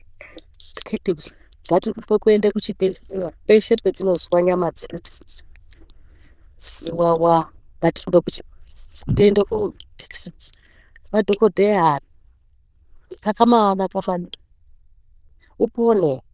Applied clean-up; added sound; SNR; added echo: neural diffusion model UNIVERSE++.